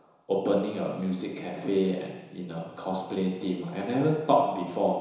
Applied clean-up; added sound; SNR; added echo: none; none; none; reverberation time 1.0 s.